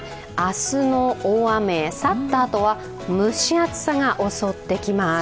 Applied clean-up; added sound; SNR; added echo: none; none; none; none.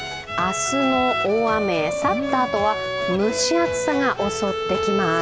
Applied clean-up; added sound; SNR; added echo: none; Bowed string instrument; 3 dB; none.